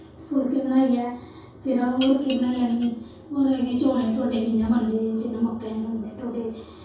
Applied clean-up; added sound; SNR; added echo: none; Dishes, pots, and pans; 4 dB; reverberation time 0.6 s.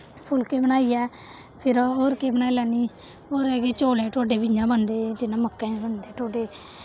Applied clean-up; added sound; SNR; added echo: none; none; none; none.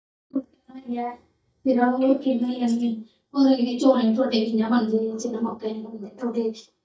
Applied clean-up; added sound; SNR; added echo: neural mask model DeepFilterNet 3.